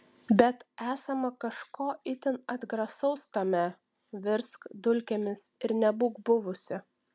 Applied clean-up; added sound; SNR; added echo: none; none; none; none.